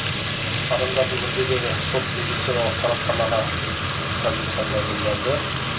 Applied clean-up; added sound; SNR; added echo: none; Fill (with liquid) / Trickle, dribble / Sink (filling or washing); -2 dB; reverberation time 0.2 s.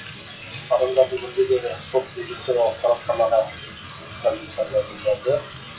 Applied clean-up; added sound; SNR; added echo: classical method WPE with log-MMSE.